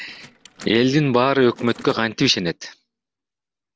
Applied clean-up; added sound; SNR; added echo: neural separator model SepFormer DNS4.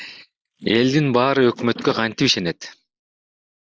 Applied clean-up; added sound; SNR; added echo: neural mask model Resemble Enhance denoiser.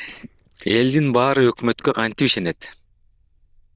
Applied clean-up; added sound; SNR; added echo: neural diffusion model UNIVERSE++.